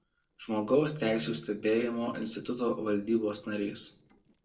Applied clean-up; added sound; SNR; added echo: neural separator model SepFormer DNS4.